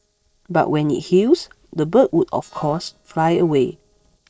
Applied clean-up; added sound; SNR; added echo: neural separator model SepFormer DNS4.